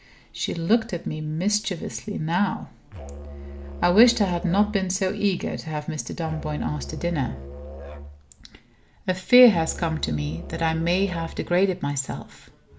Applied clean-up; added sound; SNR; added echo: none; Musical instrument; 13 dB; none.